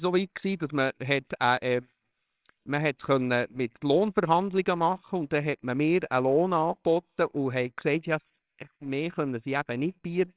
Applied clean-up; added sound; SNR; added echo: neural separator model SepFormer WHAMR!.